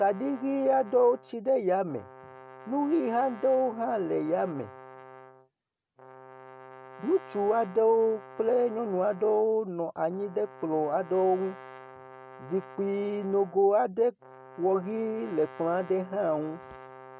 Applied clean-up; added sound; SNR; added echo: none; Brass instrument; 19 dB; none.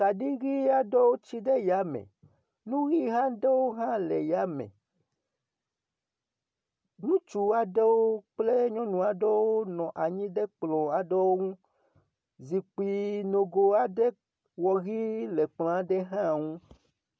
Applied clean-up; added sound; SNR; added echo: none; none; none; none.